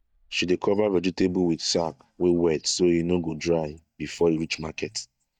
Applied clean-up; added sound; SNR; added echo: neural mask model DeepFilterNet 3.